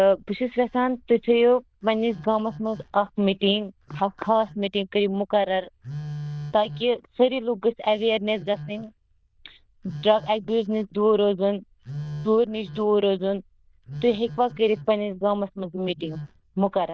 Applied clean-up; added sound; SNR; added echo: neural diffusion model UNIVERSE++.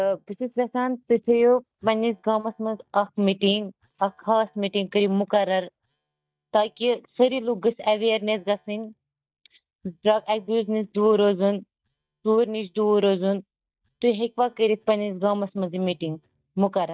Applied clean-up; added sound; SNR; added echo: neural mask model DeepFilterNet 3.